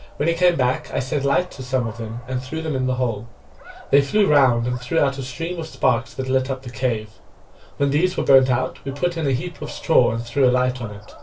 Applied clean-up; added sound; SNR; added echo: none; Dog; 19 dB; reverberation time 0.2 s.